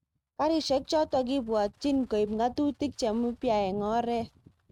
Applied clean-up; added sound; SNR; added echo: neural mask model RNNoise.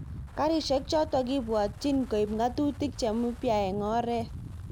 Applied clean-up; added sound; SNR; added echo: none; Wind; 12 dB; none.